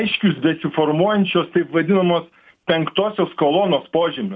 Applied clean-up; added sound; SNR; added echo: none; none; none; none.